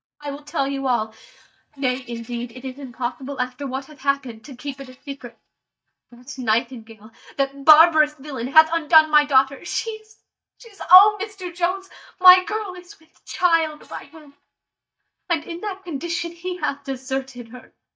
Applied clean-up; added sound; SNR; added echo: neural mask model DeepFilterNet 3.